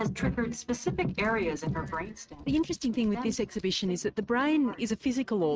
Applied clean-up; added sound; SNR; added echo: neural mask model RNNoise.